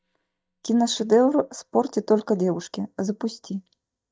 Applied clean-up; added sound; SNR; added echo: neural mask model DeepFilterNet 3.